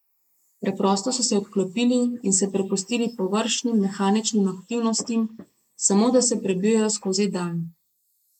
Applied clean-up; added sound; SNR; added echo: neural mask model Resemble Enhance denoiser.